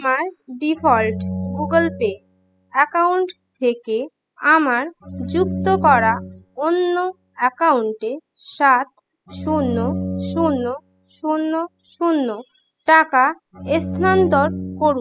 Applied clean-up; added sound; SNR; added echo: classical method spectral subtraction.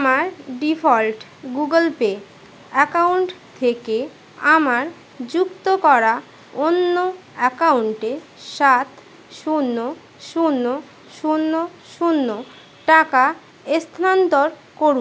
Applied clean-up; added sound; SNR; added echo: none; none; none; none.